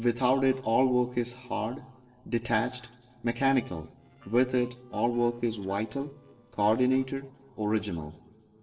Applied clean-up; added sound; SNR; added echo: neural separator model SepFormer DNS4.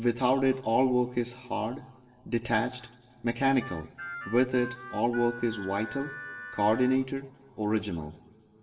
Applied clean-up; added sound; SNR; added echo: none; Harmonica; 12 dB; reverberation time 1.7 s.